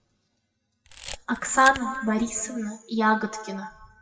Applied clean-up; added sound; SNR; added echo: classical method WPE with log-MMSE.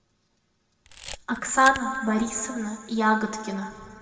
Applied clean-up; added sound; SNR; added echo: none; Camera; 15 dB; reverberation time 2.0 s.